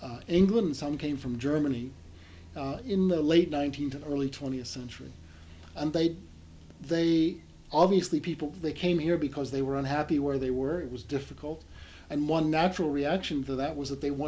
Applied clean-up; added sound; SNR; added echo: none; none; none; none.